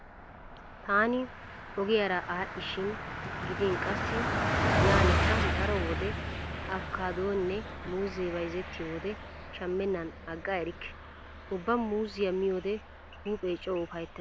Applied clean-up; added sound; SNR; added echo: none; Car passing by; 1 dB; none.